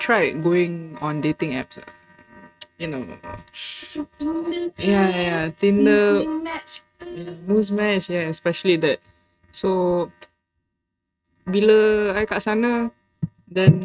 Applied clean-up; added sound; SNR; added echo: neural mask model RNNoise.